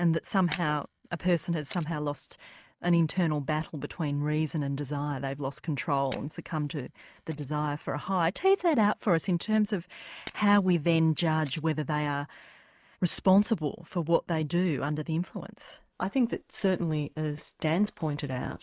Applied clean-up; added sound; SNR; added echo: neural mask model RNNoise.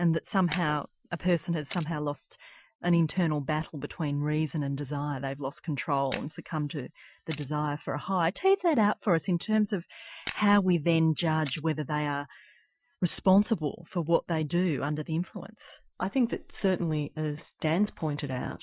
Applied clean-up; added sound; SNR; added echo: classical method Wiener filter.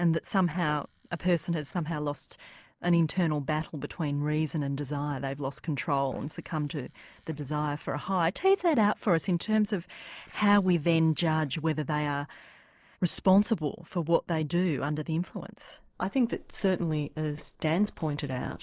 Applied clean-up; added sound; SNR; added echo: neural separator model SepFormer DNS4.